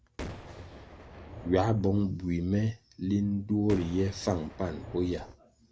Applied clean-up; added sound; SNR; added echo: none; Boom; 13 dB; none.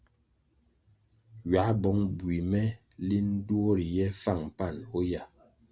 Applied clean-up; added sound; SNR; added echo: none; none; none; none.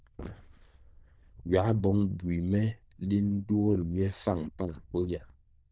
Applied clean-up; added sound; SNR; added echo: neural diffusion model UNIVERSE++.